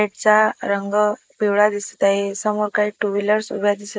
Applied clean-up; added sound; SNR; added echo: neural mask model Resemble Enhance denoiser.